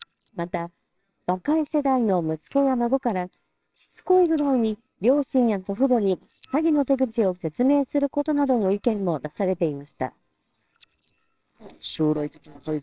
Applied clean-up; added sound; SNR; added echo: neural separator model SepFormer WHAMR!.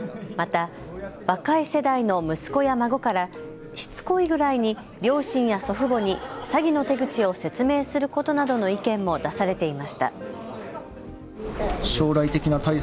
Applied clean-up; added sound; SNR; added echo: none; none; none; none.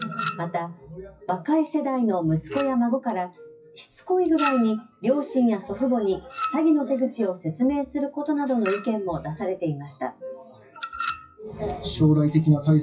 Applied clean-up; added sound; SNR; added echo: classical method WPE with log-MMSE.